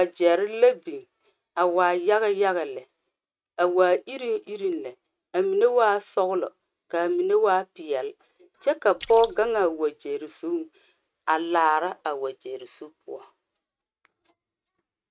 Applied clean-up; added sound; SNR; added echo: neural mask model RNNoise.